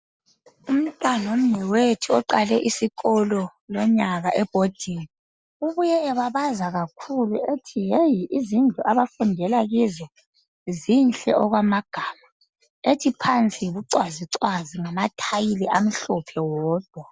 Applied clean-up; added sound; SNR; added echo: none; none; none; none.